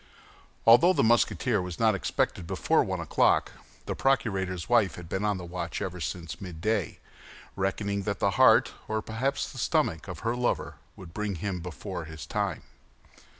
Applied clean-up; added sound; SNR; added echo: none; none; none; none.